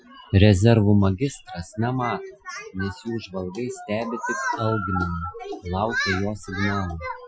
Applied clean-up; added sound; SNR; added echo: classical method Wiener filter.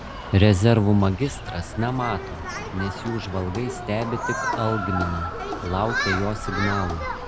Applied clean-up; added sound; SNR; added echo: none; Human group actions; 6 dB; none.